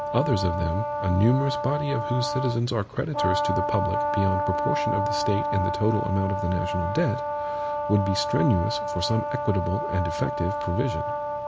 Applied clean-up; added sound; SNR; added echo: none; Brass instrument; 2 dB; none.